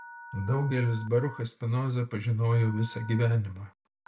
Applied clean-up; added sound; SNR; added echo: none; Telephone; 20 dB; none.